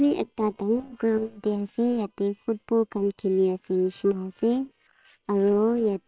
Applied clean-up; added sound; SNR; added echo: neural separator model SepFormer WHAM!.